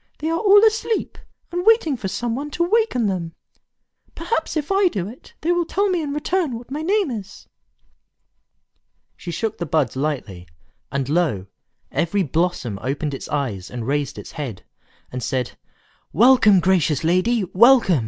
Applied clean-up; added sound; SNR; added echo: none; none; none; none.